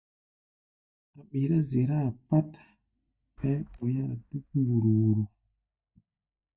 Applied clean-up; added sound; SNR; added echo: neural mask model DeepFilterNet 3.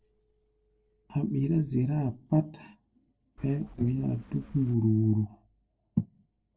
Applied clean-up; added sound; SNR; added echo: neural separator model SepFormer DNS4.